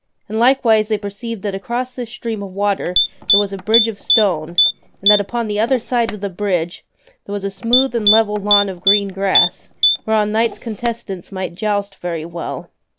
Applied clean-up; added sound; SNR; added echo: none; Typing; 0 dB; none.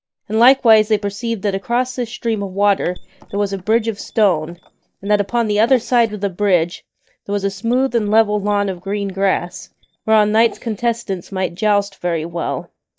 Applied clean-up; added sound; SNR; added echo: neural mask model DeepFilterNet 3.